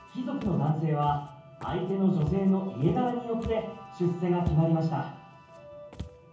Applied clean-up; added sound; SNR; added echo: none; Walk, footsteps; 15 dB; reverberation time 0.7 s.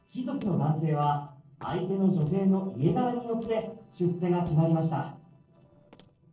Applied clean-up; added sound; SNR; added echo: neural separator model SepFormer DNS4.